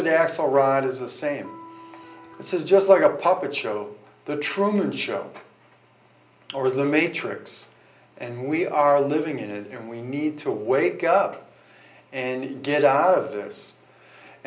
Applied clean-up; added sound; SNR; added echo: none; Electric guitar; 20 dB; reverberation time 0.5 s.